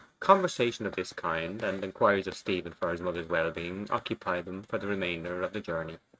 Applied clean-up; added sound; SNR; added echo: neural mask model RNNoise.